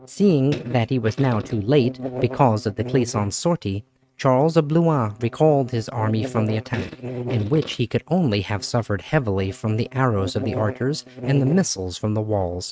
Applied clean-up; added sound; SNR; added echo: neural mask model RNNoise.